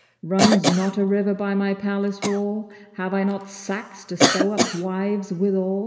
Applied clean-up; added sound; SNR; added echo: none; Cough; 3 dB; reverberation time 1.7 s.